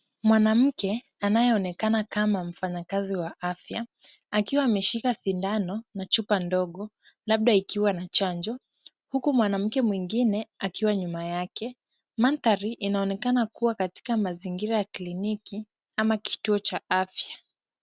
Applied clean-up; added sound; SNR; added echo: none; none; none; none.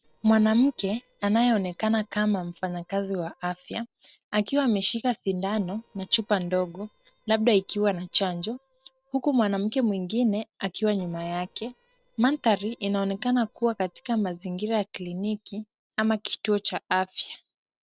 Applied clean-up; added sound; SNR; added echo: neural separator model SepFormer DNS4.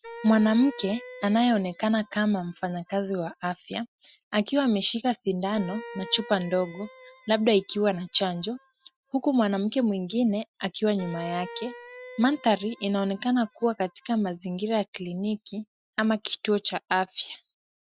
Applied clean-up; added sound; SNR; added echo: classical method Wiener filter.